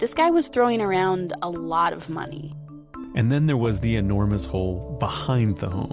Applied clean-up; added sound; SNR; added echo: none; none; none; none.